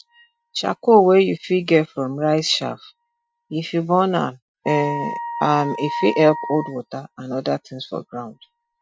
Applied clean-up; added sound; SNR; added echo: classical method Wiener filter.